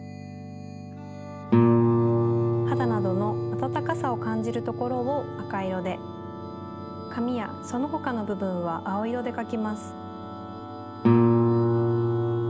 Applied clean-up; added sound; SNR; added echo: none; Guitar; -4 dB; none.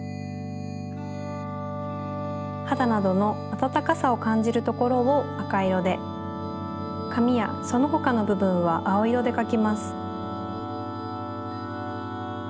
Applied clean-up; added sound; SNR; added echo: none; none; none; none.